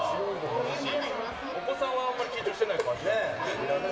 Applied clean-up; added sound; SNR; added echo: none; Crowd; 10 dB; reverberation time 1.7 s.